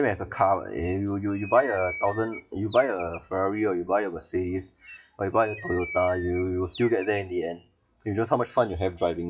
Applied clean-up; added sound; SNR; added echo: classical method WPE with log-MMSE.